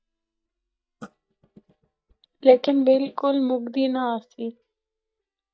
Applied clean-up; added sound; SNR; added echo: neural mask model DeepFilterNet 3.